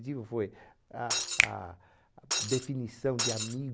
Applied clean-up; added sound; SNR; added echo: none; Shatter + Finger snapping; -3 dB; none.